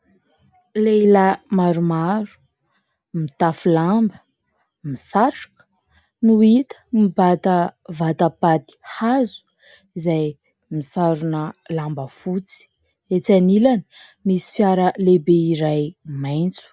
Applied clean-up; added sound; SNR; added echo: none; none; none; none.